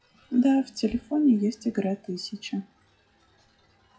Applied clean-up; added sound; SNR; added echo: classical method log-MMSE.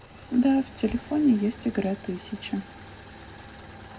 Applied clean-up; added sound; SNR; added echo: none; Engine / Mechanisms; 18 dB; none.